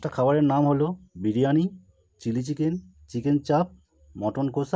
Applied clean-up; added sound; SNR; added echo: none; none; none; none.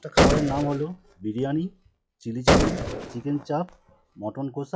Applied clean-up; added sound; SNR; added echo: classical method log-MMSE.